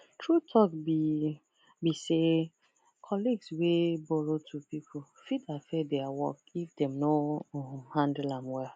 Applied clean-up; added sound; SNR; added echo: none; none; none; none.